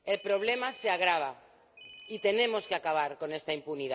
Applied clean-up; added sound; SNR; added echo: none; Ringtone; 19 dB; none.